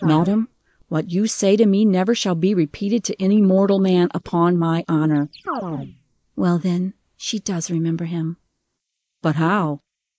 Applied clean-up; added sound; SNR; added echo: neural mask model Resemble Enhance denoiser.